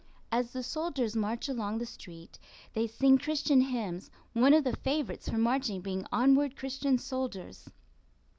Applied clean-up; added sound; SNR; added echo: none; none; none; none.